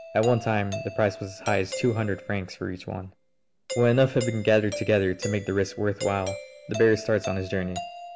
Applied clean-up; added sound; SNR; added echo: none; Doorbell; 12 dB; none.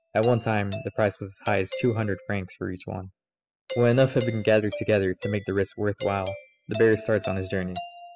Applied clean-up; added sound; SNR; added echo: classical method spectral subtraction.